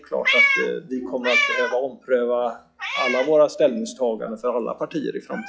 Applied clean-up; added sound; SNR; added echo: classical method log-MMSE.